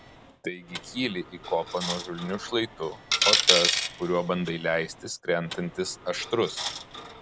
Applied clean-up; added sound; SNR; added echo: none; Coin (dropping); 1 dB; none.